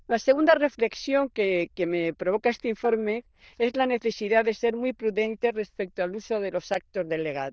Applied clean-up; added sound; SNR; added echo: neural diffusion model UNIVERSE++.